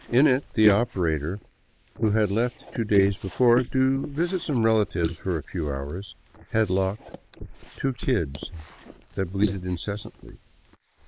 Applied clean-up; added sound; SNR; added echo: neural mask model Resemble Enhance denoiser.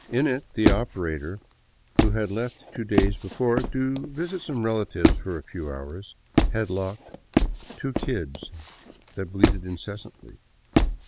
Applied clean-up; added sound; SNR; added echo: none; Squeak; -2 dB; none.